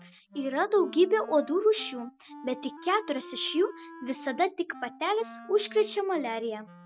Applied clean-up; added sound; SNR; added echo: none; Wind instrument, woodwind instrument; 18 dB; none.